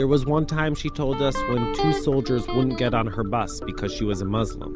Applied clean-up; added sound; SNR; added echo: none; Electric guitar; 6 dB; none.